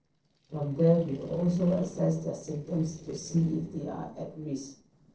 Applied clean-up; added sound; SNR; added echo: neural separator model SepFormer DNS4.